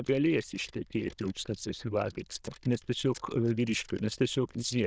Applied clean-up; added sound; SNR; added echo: neural diffusion model UNIVERSE++.